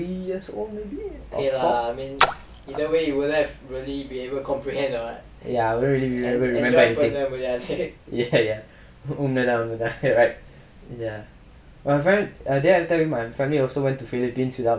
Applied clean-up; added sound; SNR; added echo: none; Splash, splatter; 4 dB; none.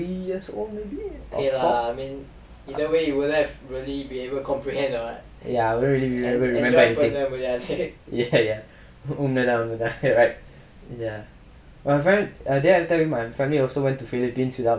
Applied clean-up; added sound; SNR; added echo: none; none; none; none.